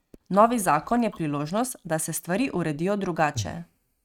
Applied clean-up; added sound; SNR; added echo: neural mask model RNNoise.